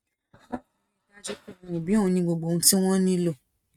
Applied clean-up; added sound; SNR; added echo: neural mask model RNNoise.